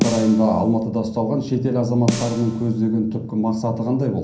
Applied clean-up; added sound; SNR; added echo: none; Snare drum; 10 dB; reverberation time 0.6 s.